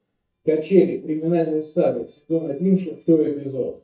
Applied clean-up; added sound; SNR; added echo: neural mask model DeepFilterNet 3.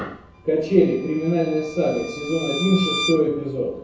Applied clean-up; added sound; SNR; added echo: none; Bowed string instrument; 11 dB; reverberation time 0.7 s.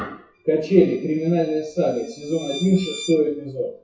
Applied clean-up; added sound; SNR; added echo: classical method WPE with log-MMSE.